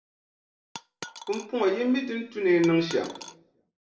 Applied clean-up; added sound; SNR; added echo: none; Coin (dropping); 14 dB; reverberation time 0.6 s.